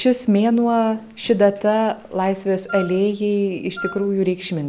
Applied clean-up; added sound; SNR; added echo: none; Wind instrument, woodwind instrument; 15 dB; none.